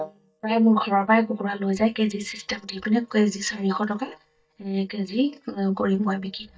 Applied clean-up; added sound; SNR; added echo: neural mask model DeepFilterNet 3.